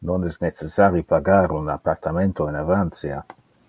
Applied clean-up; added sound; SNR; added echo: none; none; none; none.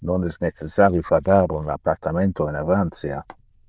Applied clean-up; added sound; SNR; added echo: neural diffusion model UNIVERSE++.